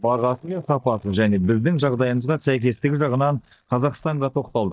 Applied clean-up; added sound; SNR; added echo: neural mask model DeepFilterNet 3.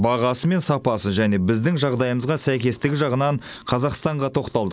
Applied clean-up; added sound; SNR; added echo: none; none; none; none.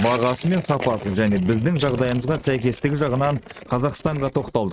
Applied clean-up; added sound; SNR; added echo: neural mask model RNNoise.